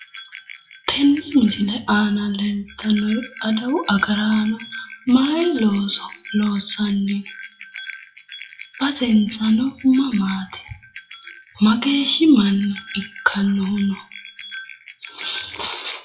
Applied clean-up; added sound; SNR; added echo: classical method WPE with log-MMSE.